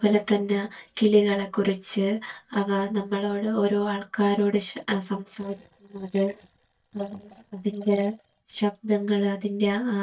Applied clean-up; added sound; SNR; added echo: neural mask model DeepFilterNet 3.